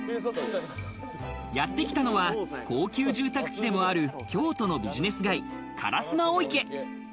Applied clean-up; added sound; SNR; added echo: none; none; none; none.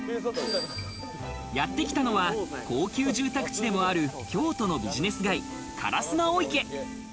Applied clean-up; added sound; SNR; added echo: none; Hiss; 18 dB; none.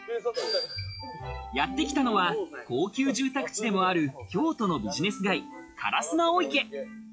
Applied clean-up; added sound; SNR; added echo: classical method log-MMSE.